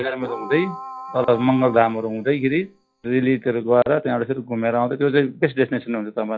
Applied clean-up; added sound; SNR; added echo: classical method log-MMSE.